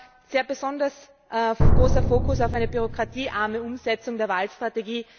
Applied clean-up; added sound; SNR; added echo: none; Drum; -4 dB; none.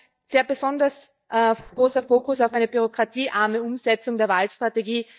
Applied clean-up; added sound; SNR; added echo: neural mask model DeepFilterNet 3.